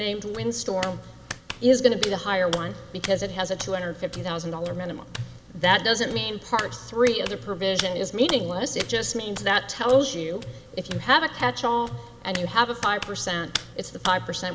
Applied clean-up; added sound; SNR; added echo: none; Hands; 12 dB; none.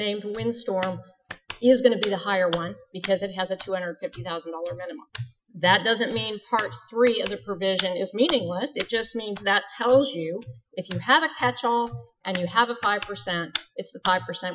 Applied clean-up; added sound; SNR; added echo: classical method Wiener filter.